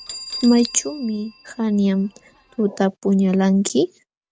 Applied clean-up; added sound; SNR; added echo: none; Bell; 18 dB; none.